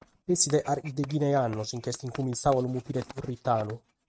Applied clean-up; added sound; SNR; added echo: neural mask model RNNoise.